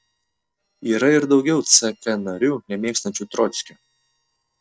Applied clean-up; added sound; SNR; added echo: neural separator model SepFormer DNS4.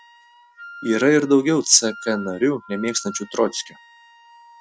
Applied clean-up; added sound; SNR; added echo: none; Wind instrument, woodwind instrument; 19 dB; none.